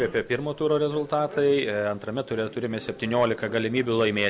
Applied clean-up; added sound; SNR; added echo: none; none; none; none.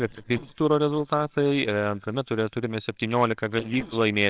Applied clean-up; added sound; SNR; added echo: neural separator model SepFormer WHAMR!.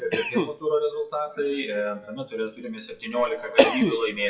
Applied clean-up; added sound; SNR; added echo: classical method WPE with log-MMSE.